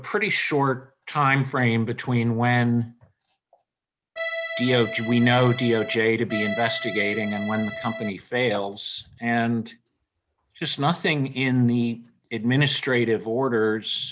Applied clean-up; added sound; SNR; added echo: none; Accordion; 7 dB; none.